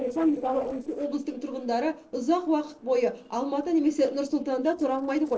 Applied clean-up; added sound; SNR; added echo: neural separator model SepFormer DNS4.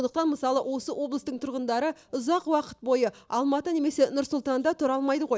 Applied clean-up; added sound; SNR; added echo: none; none; none; none.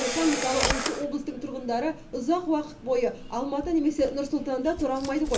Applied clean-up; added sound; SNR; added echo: none; Camera; 7 dB; reverberation time 0.3 s.